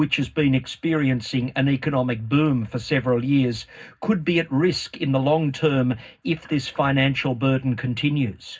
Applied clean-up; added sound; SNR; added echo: none; none; none; reverberation time 0.4 s.